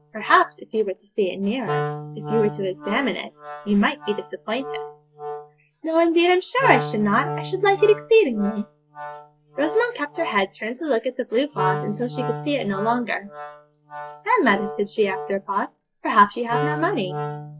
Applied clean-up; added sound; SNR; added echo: classical method log-MMSE.